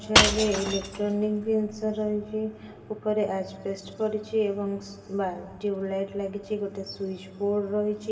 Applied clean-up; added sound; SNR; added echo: none; Shatter / Crushing; 0 dB; reverberation time 2.1 s.